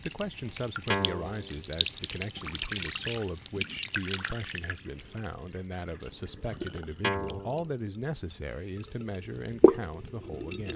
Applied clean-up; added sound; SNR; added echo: none; Trickle, dribble / Sink (filling or washing) + Guitar; -5 dB; none.